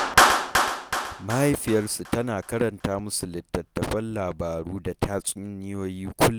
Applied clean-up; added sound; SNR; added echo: none; Clapping; 1 dB; none.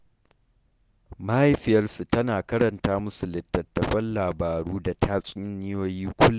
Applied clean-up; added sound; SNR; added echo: none; none; none; none.